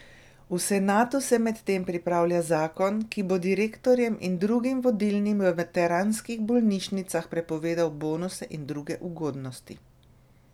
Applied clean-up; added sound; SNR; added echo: none; none; none; none.